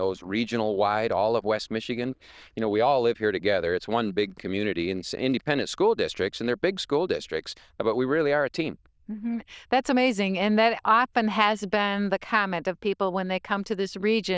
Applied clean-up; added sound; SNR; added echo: neural diffusion model UNIVERSE++.